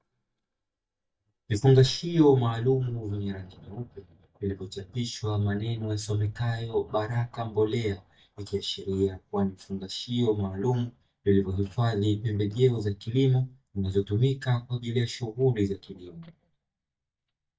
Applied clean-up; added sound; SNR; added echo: neural mask model DeepFilterNet 3.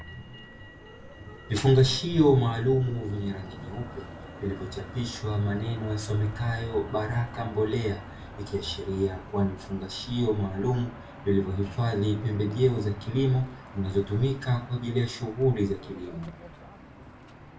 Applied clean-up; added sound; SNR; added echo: none; Motor vehicle (road); 15 dB; reverberation time 0.3 s.